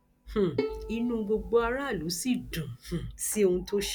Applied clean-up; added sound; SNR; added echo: none; Bowed string instrument; 10 dB; none.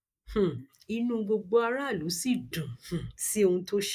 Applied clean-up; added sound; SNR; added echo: neural mask model Resemble Enhance denoiser.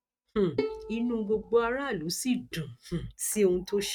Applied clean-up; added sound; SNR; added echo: neural mask model RNNoise.